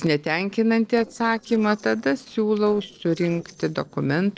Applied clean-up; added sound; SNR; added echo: neural separator model SepFormer DNS4.